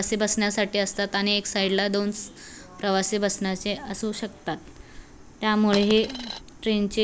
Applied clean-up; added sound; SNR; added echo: none; Coin (dropping); 9 dB; none.